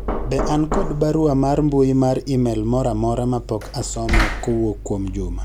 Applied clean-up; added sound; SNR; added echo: none; Knock; 5 dB; none.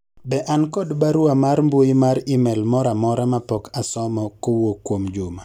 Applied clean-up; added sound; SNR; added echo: none; none; none; none.